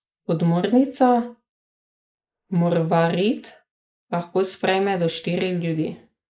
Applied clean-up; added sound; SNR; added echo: neural mask model Resemble Enhance denoiser.